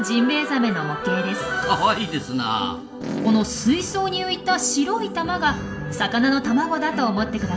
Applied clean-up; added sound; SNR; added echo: none; Fart; 6 dB; reverberation time 0.4 s.